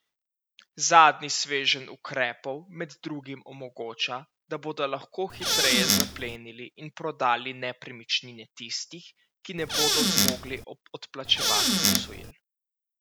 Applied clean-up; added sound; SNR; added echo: none; Squeak / Cupboard open or close; -4 dB; none.